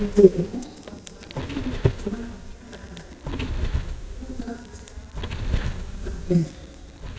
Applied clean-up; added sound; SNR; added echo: neural mask model DeepFilterNet 3.